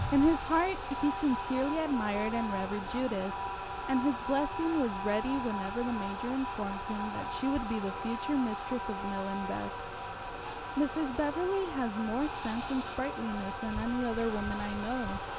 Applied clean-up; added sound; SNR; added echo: none; Bathtub (filling or washing); 4 dB; none.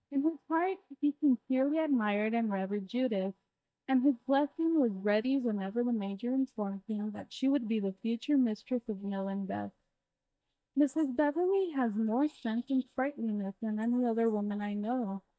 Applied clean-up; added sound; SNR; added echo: neural mask model DeepFilterNet 3.